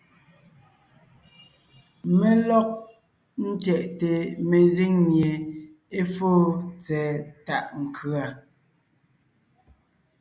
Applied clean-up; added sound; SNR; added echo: none; none; none; none.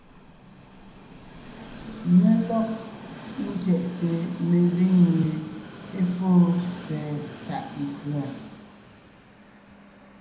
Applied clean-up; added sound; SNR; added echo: none; Train; 15 dB; reverberation time 0.8 s.